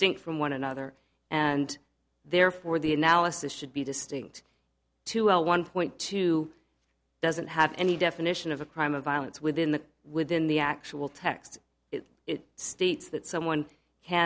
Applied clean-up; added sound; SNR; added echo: none; none; none; none.